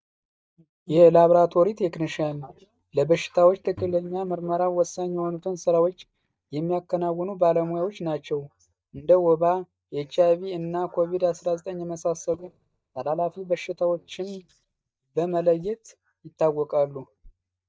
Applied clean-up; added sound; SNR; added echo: neural mask model DeepFilterNet 3.